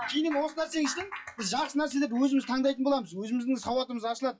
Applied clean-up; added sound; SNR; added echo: classical method WPE with log-MMSE.